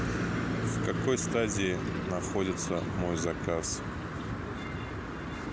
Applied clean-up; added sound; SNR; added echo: none; none; none; none.